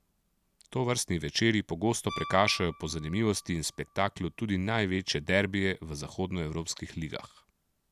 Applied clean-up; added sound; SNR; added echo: none; Piano; 19 dB; none.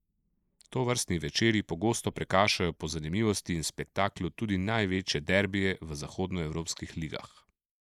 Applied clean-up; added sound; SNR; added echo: neural mask model Resemble Enhance denoiser.